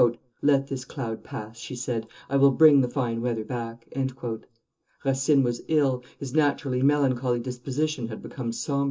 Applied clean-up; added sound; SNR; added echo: none; none; none; reverberation time 0.2 s.